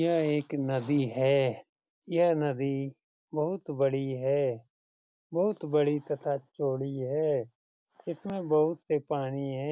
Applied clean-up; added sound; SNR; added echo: none; none; none; none.